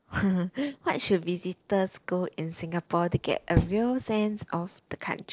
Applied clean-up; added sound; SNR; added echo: neural separator model SepFormer DNS4.